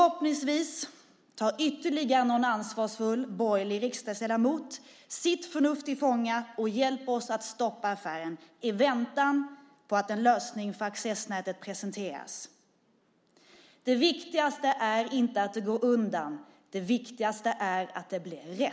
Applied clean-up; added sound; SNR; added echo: none; none; none; none.